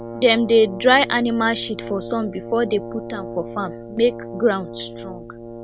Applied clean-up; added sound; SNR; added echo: none; Brass instrument; 12 dB; none.